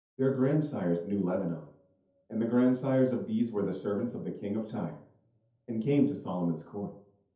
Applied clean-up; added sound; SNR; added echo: none; none; none; reverberation time 0.5 s.